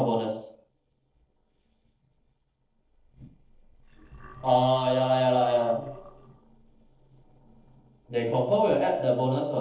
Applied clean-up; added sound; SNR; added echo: neural separator model SepFormer DNS4.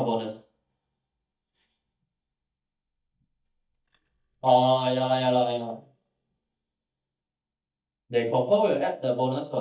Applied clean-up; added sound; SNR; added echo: neural mask model DeepFilterNet 3.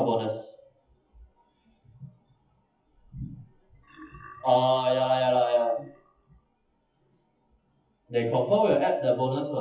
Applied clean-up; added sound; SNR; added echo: classical method WPE with log-MMSE.